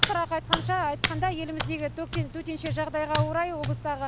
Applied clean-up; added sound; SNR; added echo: none; Hands; 1 dB; none.